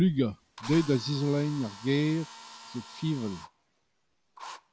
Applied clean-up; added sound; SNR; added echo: none; Drill; 17 dB; none.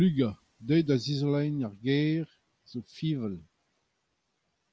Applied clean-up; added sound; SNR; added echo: none; none; none; none.